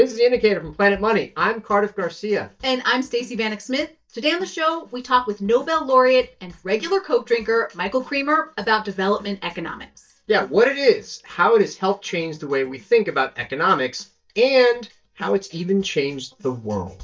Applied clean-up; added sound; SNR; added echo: neural mask model DeepFilterNet 3.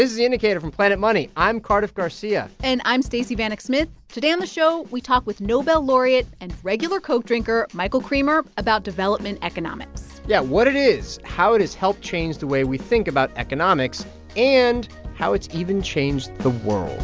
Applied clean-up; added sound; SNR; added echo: none; none; none; none.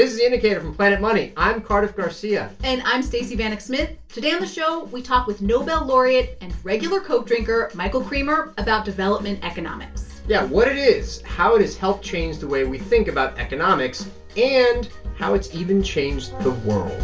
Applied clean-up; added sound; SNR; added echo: none; Brass instrument; 20 dB; reverberation time 0.2 s.